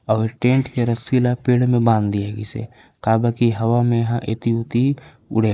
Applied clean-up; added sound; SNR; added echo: neural mask model Resemble Enhance denoiser.